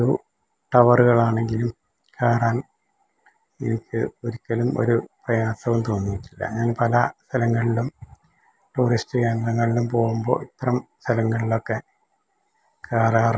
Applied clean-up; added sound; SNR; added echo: none; none; none; none.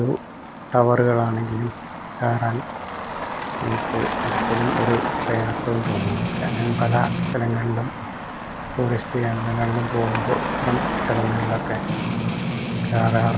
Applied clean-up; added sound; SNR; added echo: none; Strum + Motor vehicle (road); 2 dB; none.